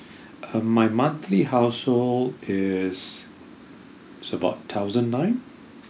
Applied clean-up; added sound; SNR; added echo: none; none; none; none.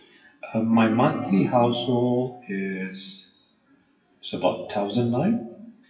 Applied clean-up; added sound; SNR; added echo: classical method WPE with log-MMSE.